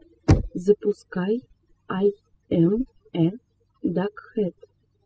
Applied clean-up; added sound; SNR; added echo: classical method spectral subtraction.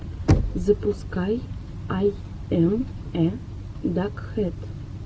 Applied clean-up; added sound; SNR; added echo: none; Knock; 2 dB; none.